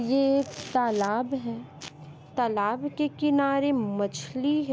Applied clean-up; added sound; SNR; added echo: none; none; none; none.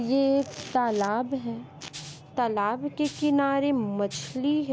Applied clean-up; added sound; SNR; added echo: none; Rattle (instrument); 17 dB; none.